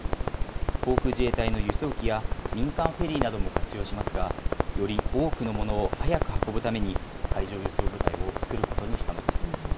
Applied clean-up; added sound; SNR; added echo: none; Crackle; -4 dB; none.